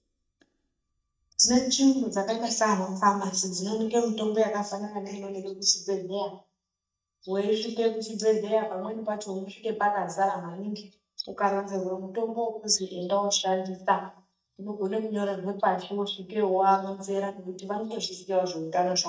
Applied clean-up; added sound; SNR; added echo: neural mask model DeepFilterNet 3.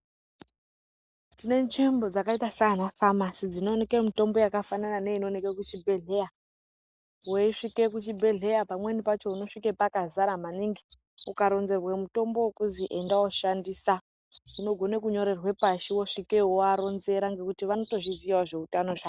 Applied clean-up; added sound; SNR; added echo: none; none; none; none.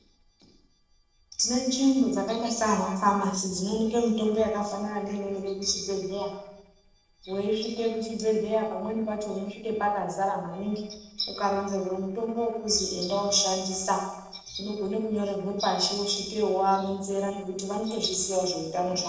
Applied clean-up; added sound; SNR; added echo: neural separator model SepFormer DNS4.